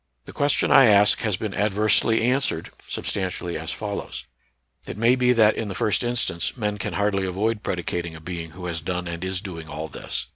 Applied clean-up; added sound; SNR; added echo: none; none; none; none.